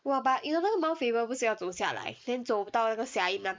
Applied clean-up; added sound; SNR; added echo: neural mask model Resemble Enhance denoiser.